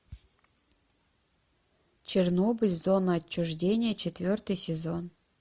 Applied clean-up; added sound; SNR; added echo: none; none; none; none.